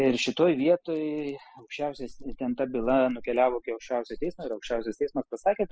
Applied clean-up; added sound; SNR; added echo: classical method spectral subtraction.